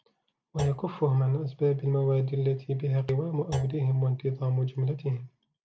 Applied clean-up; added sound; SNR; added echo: none; Thump, thud; 17 dB; none.